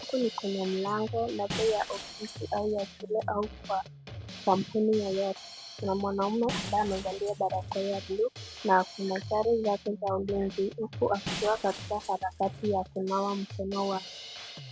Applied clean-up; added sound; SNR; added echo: none; Shatter + Drum kit; 12 dB; none.